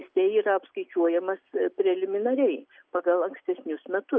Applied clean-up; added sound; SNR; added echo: none; none; none; none.